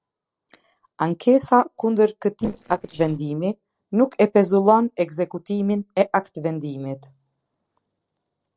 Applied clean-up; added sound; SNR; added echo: neural separator model SepFormer DNS4.